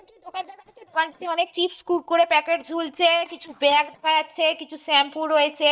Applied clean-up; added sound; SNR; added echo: neural mask model DeepFilterNet 3.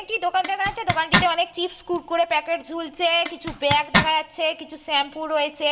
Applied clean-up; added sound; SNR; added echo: none; Zipper (clothing); 2 dB; reverberation time 2.3 s.